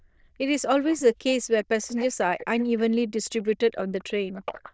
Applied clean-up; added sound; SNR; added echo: neural diffusion model UNIVERSE++.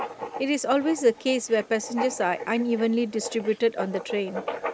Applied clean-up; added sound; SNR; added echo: none; Writing; 10 dB; none.